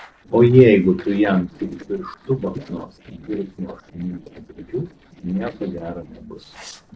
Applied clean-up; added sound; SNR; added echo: neural separator model SepFormer DNS4.